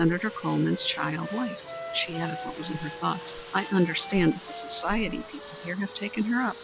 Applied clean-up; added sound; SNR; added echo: none; Wind instrument, woodwind instrument + Fixed-wing aircraft, airplane; 11 dB; none.